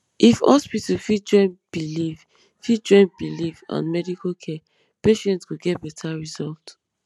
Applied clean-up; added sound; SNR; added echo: none; none; none; none.